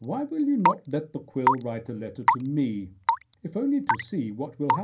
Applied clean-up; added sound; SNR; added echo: none; Raindrop / Drip / Water tap, faucet; 0 dB; reverberation time 0.3 s.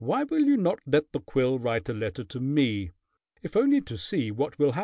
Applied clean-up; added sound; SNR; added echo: none; none; none; none.